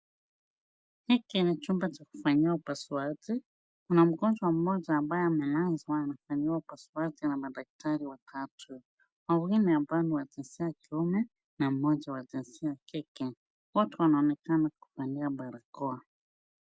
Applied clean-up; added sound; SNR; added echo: none; none; none; none.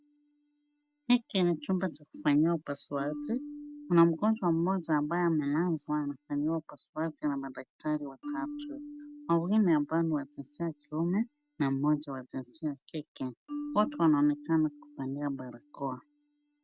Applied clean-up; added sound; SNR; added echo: none; Marimba, xylophone; 15 dB; none.